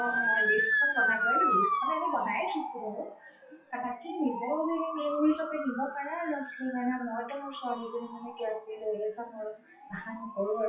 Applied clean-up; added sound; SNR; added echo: classical method WPE with log-MMSE.